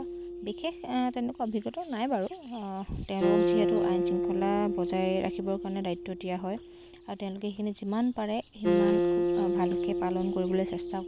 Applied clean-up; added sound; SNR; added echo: none; Acoustic guitar; -1 dB; none.